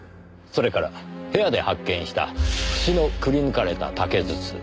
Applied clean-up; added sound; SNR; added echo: none; none; none; none.